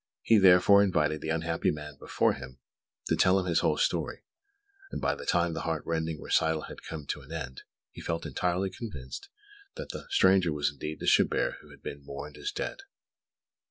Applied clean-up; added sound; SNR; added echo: none; none; none; none.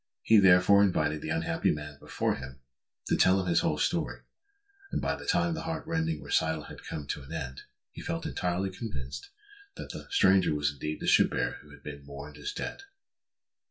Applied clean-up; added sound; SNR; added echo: none; none; none; reverberation time 0.2 s.